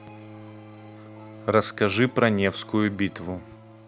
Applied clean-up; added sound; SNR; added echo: none; Bowed string instrument; 19 dB; none.